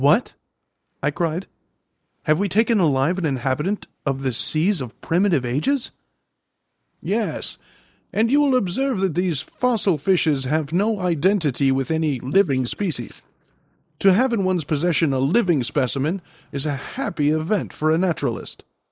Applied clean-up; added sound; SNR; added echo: neural mask model Resemble Enhance denoiser.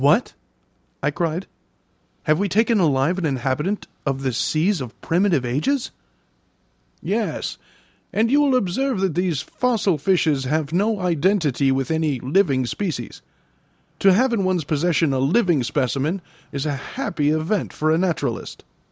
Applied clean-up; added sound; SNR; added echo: none; none; none; none.